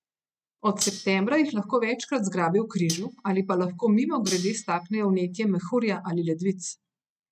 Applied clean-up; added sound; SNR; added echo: neural mask model RNNoise.